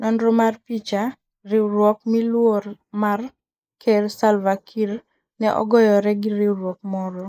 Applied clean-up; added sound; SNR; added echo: neural mask model Resemble Enhance denoiser.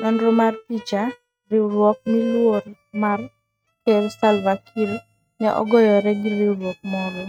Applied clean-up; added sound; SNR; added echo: neural mask model RNNoise.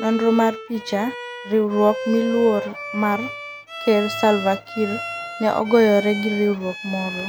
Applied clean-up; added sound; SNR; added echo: none; Bowed string instrument; 10 dB; none.